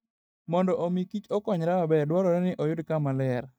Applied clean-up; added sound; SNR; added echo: neural mask model DeepFilterNet 3.